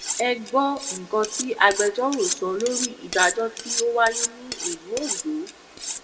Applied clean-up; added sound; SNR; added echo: none; Cutlery, silverware; 6 dB; reverberation time 1.8 s.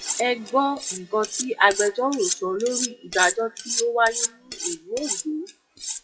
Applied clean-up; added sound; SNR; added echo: classical method WPE with log-MMSE.